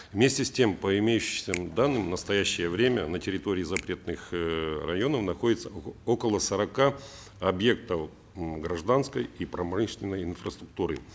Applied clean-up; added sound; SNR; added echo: none; Finger snapping; 16 dB; none.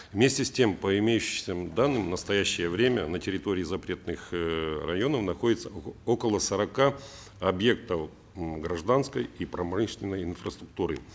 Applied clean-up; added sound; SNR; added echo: none; none; none; none.